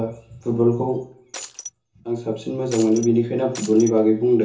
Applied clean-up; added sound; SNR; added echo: none; Shatter; 14 dB; reverberation time 0.6 s.